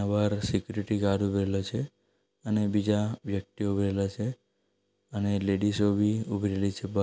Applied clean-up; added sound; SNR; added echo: none; none; none; none.